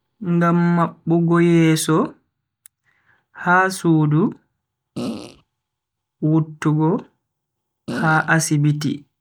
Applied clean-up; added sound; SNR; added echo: neural mask model DeepFilterNet 3.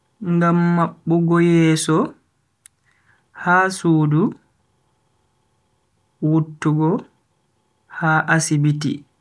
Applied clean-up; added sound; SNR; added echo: none; none; none; none.